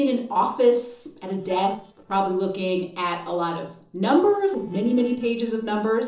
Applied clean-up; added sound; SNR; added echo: neural separator model SepFormer DNS4.